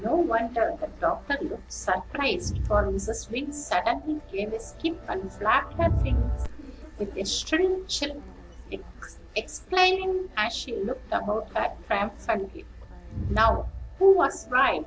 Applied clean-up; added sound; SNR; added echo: none; Crowd; 8 dB; none.